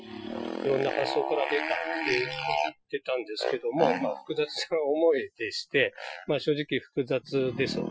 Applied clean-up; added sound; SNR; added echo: classical method Wiener filter.